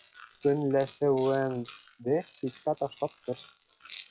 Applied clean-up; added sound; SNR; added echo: classical method log-MMSE.